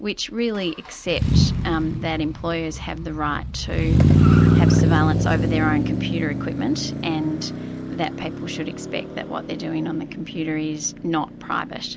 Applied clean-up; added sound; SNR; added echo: none; Motor vehicle (road); -4 dB; none.